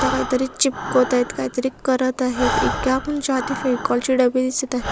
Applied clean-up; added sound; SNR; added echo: none; Breathing; 7 dB; none.